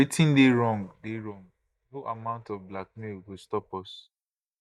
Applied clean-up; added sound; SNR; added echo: neural mask model DeepFilterNet 3.